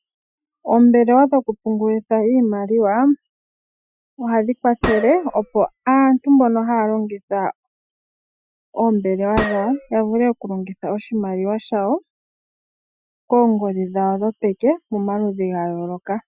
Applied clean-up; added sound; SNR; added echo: classical method Wiener filter.